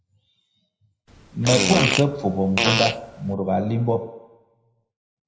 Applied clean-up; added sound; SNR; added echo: none; Fart; 0 dB; reverberation time 0.8 s.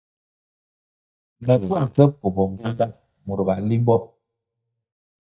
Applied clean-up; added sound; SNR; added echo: neural mask model DeepFilterNet 3.